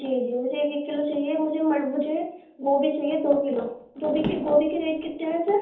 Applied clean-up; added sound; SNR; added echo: none; none; none; reverberation time 0.6 s.